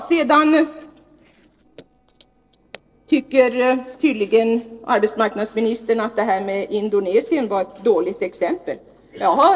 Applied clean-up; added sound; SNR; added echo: neural separator model SepFormer DNS4.